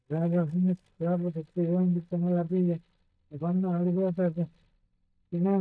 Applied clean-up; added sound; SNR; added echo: neural mask model DeepFilterNet 3.